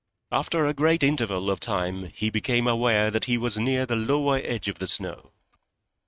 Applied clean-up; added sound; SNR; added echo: neural mask model RNNoise.